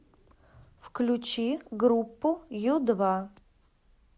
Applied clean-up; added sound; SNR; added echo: none; none; none; none.